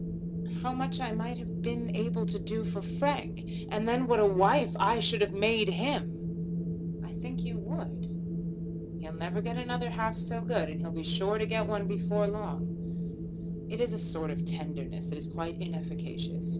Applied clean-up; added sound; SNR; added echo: none; Wind; 1 dB; none.